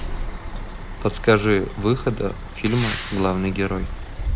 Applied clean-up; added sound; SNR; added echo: none; Truck; 6 dB; none.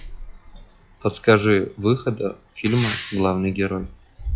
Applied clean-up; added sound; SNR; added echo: classical method log-MMSE.